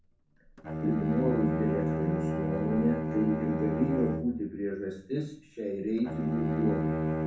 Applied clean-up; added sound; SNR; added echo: none; Bowed string instrument; 1 dB; reverberation time 0.5 s.